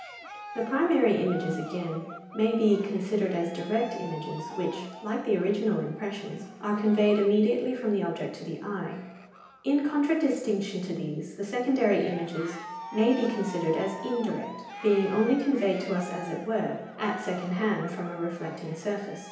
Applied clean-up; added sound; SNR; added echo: none; Cheering; 16 dB; reverberation time 0.9 s.